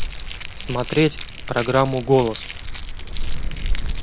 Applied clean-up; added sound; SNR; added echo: none; Wind + Crackle; 1 dB; none.